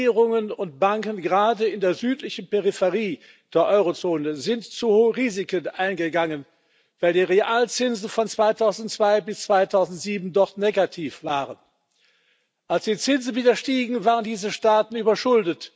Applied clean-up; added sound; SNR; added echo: none; none; none; none.